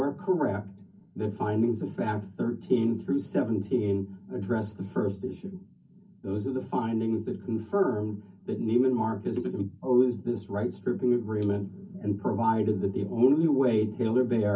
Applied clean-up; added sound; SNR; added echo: none; none; none; reverberation time 0.4 s.